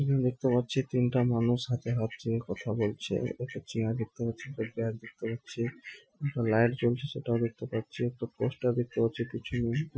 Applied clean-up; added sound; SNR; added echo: classical method Wiener filter.